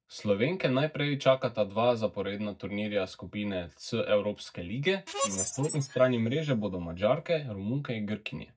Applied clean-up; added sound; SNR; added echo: neural mask model DeepFilterNet 3.